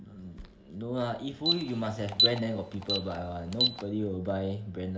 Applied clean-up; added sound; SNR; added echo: none; Alarm; 0 dB; reverberation time 1.3 s.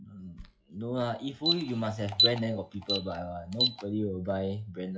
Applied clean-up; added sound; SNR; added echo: classical method WPE with log-MMSE.